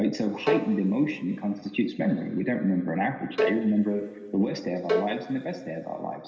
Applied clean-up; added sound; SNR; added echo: none; Bowed string instrument; 5 dB; reverberation time 2.4 s.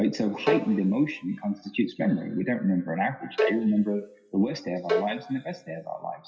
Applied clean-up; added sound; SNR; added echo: classical method WPE with log-MMSE.